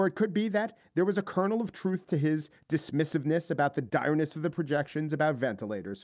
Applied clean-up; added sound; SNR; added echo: none; none; none; none.